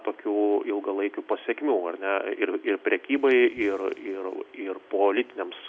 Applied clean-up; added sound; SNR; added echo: none; none; none; none.